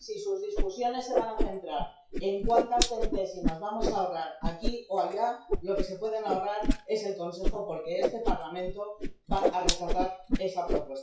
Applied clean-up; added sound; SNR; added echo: classical method WPE with log-MMSE.